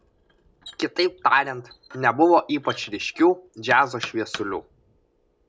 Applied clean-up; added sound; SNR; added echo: none; Knock; 20 dB; none.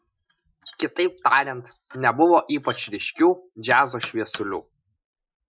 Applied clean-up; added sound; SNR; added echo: classical method Wiener filter.